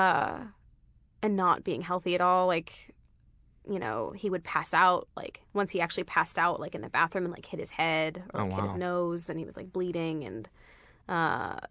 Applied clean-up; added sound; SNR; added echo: none; none; none; none.